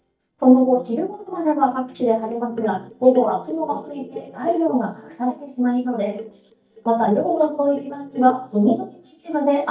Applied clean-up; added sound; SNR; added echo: neural mask model DeepFilterNet 3.